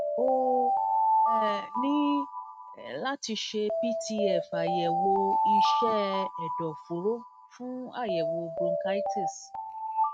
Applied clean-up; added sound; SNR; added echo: neural mask model RNNoise.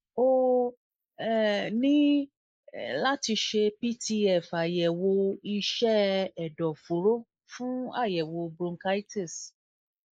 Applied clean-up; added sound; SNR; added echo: neural mask model Resemble Enhance denoiser.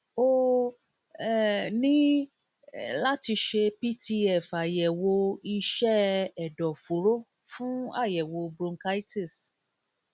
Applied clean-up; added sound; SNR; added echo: none; none; none; none.